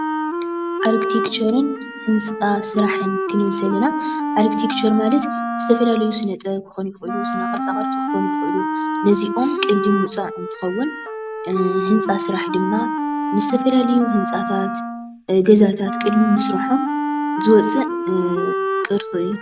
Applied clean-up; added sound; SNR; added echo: none; Wind instrument, woodwind instrument; 4 dB; none.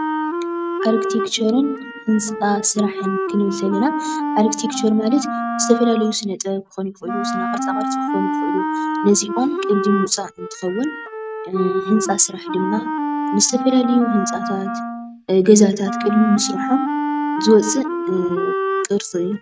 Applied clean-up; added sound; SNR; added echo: neural mask model RNNoise.